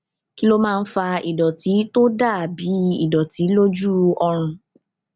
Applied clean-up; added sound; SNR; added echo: none; none; none; none.